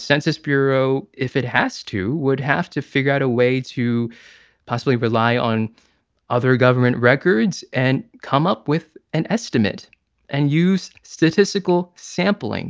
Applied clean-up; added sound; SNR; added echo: none; none; none; none.